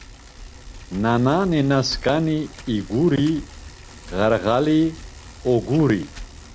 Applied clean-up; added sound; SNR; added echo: none; Bicycle; 17 dB; none.